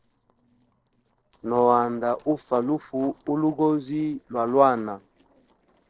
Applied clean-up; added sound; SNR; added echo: neural separator model SepFormer DNS4.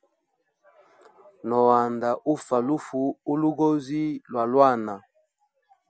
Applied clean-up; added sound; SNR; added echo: none; none; none; none.